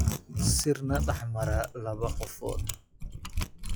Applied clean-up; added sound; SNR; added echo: classical method log-MMSE.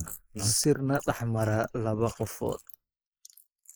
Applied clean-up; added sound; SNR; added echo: neural mask model Resemble Enhance denoiser.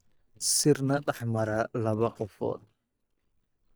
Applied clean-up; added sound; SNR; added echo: neural mask model DeepFilterNet 3.